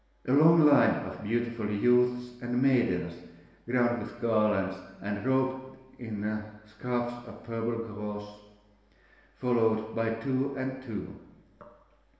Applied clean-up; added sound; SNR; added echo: none; none; none; reverberation time 1.1 s.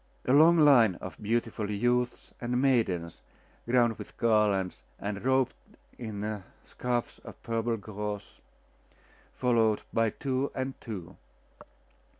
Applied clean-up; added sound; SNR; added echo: none; none; none; none.